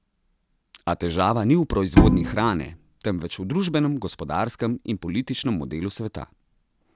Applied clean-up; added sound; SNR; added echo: none; Bowed string instrument; -4 dB; none.